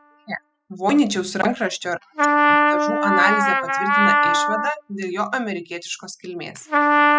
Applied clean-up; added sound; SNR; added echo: classical method spectral subtraction.